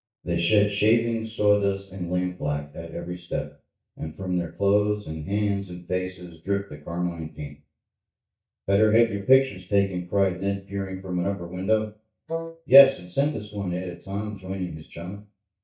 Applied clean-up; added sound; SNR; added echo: neural mask model DeepFilterNet 3.